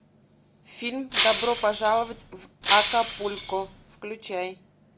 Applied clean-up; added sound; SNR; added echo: none; Shatter; -4 dB; none.